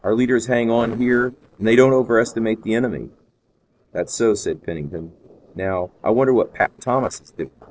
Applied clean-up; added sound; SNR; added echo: neural separator model SepFormer DNS4.